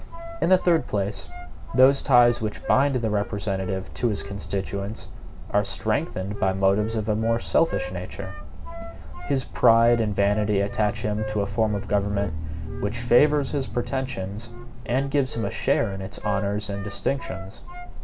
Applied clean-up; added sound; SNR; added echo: none; Wind instrument, woodwind instrument; 17 dB; none.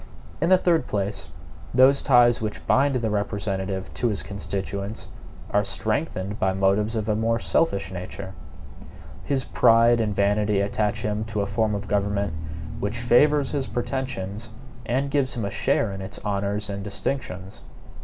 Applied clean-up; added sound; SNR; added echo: none; none; none; none.